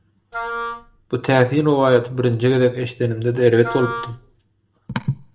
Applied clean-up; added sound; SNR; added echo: none; Wind instrument, woodwind instrument; 9 dB; reverberation time 0.4 s.